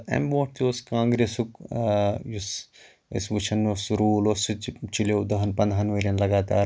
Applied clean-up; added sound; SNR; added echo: none; none; none; none.